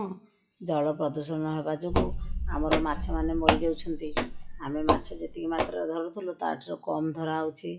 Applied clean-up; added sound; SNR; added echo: classical method WPE with log-MMSE.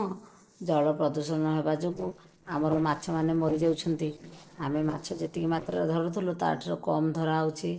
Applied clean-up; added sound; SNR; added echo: neural separator model SepFormer DNS4.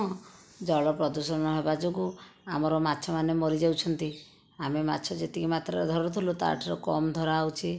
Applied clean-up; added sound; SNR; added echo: none; none; none; none.